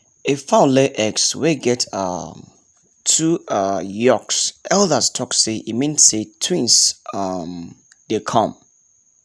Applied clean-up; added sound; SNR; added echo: none; none; none; none.